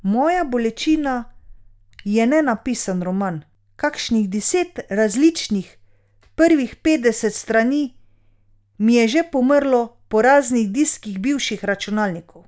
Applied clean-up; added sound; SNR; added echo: none; none; none; none.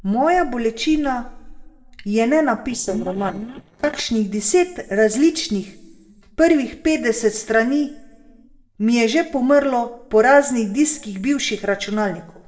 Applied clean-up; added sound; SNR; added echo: neural separator model SepFormer DNS4.